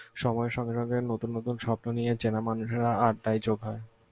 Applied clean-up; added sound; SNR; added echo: none; none; none; none.